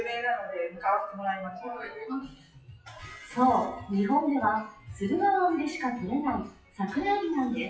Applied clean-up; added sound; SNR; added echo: classical method WPE with log-MMSE.